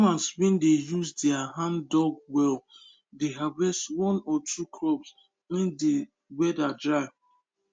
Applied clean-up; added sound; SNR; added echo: none; none; none; none.